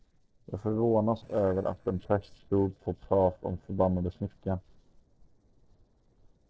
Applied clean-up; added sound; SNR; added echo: neural separator model SepFormer DNS4.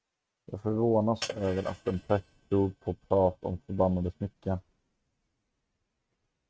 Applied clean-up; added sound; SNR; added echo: neural mask model RNNoise.